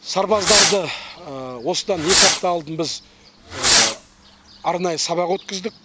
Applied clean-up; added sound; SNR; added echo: none; Fireworks; -2 dB; none.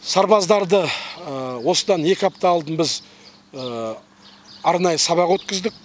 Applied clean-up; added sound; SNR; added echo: none; none; none; none.